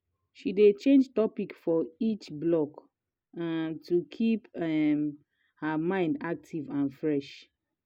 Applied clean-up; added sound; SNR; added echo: none; none; none; none.